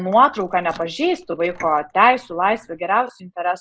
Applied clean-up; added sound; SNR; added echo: neural mask model Resemble Enhance denoiser.